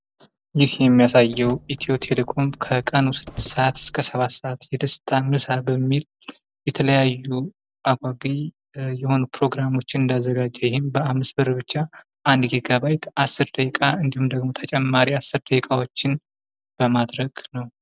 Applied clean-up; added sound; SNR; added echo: neural separator model SepFormer DNS4.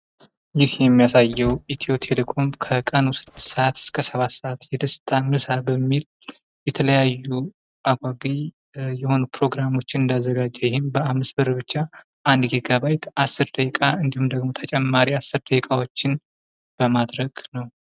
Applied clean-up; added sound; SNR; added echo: neural mask model RNNoise.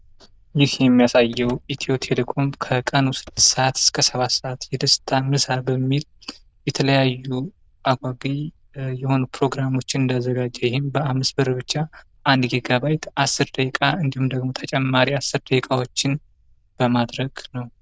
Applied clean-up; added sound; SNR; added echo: neural diffusion model UNIVERSE++.